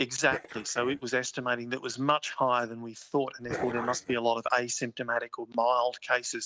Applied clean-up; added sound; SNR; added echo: neural mask model RNNoise.